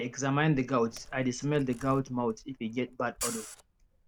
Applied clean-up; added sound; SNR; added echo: none; Camera; 16 dB; none.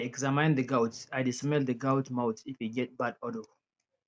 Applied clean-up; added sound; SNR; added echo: none; none; none; none.